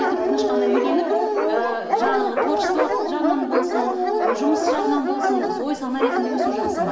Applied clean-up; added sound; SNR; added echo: none; Dog; -4 dB; reverberation time 2.6 s.